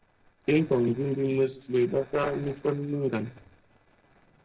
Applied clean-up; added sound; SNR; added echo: neural separator model SepFormer DNS4.